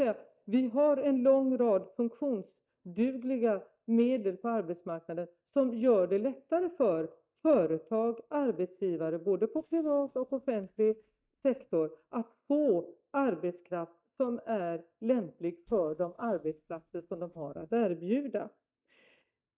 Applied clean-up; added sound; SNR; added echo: neural mask model DeepFilterNet 3.